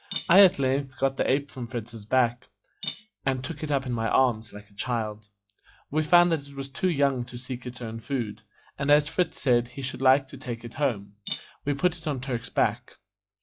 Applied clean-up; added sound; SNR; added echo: classical method log-MMSE.